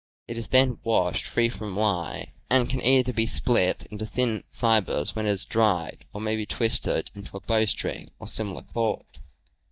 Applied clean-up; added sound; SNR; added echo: neural mask model DeepFilterNet 3.